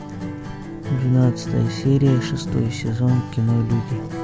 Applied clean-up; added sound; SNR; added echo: none; Acoustic guitar; 8 dB; none.